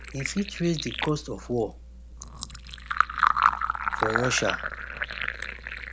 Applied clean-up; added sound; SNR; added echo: none; Fill (with liquid); -3 dB; none.